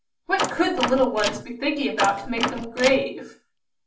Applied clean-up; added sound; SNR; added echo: none; Door; 6 dB; reverberation time 0.3 s.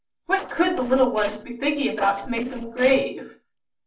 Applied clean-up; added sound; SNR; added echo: neural separator model SepFormer DNS4.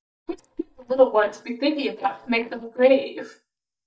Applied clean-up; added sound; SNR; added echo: neural mask model DeepFilterNet 3.